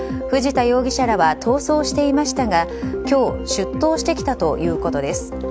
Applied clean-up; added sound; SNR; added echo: none; none; none; none.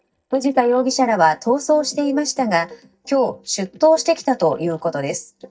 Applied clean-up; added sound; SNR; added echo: neural mask model DeepFilterNet 3.